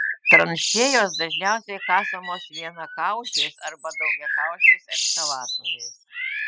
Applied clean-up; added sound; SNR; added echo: classical method spectral subtraction.